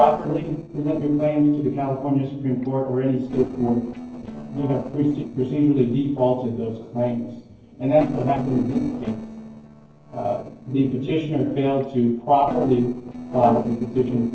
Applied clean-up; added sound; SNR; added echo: neural separator model SepFormer DNS4.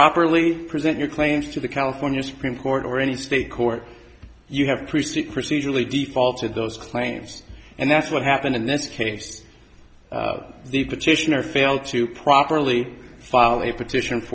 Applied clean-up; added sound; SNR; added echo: none; none; none; none.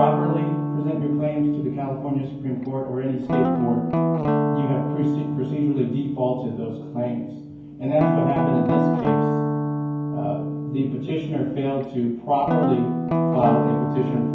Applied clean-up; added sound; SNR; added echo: none; Guitar; -1 dB; reverberation time 0.9 s.